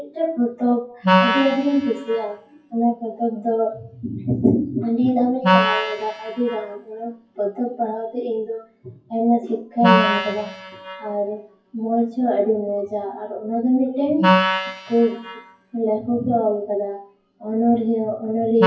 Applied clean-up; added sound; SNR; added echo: classical method WPE with log-MMSE.